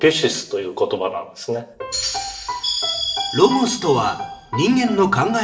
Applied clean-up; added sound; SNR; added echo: none; none; none; reverberation time 0.6 s.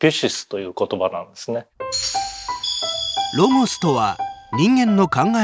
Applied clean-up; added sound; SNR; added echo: none; none; none; none.